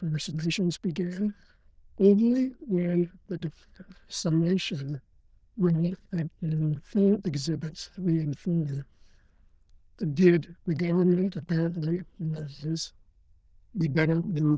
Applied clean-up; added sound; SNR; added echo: neural diffusion model UNIVERSE++.